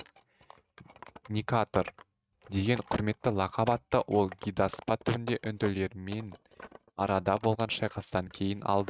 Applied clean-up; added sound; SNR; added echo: neural mask model RNNoise.